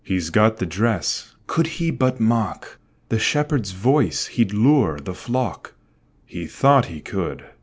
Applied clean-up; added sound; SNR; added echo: none; none; none; none.